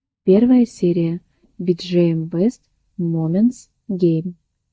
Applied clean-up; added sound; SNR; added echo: neural mask model DeepFilterNet 3.